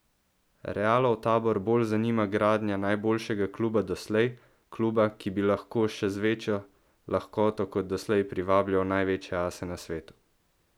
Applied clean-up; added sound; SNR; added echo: none; none; none; none.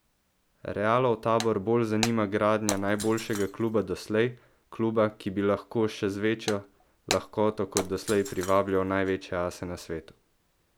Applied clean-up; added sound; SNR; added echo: none; Shatter; 12 dB; none.